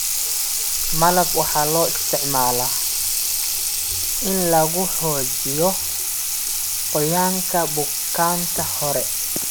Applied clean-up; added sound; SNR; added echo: none; Sink (filling or washing) / Water tap, faucet; -2 dB; none.